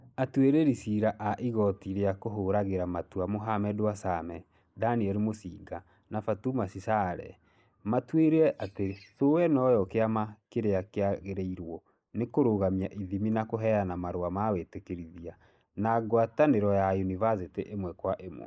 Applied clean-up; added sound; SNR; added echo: neural mask model Resemble Enhance denoiser.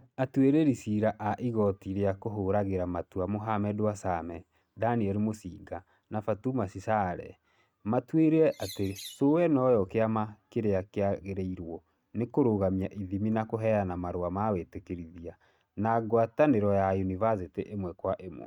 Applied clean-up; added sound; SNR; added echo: neural mask model RNNoise.